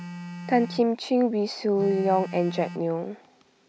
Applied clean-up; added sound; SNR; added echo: none; Telephone; 14 dB; none.